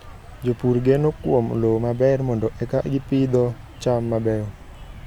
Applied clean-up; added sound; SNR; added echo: none; Wind; 19 dB; none.